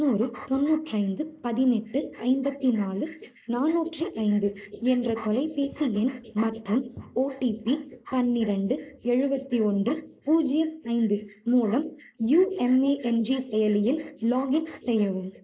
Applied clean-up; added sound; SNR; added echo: neural mask model Resemble Enhance denoiser.